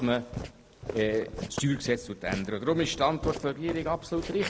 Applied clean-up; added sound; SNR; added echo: none; Walk, footsteps; 10 dB; none.